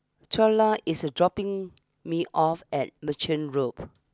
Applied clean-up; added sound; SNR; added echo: none; none; none; none.